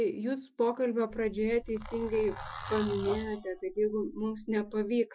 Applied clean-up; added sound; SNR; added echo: classical method Wiener filter.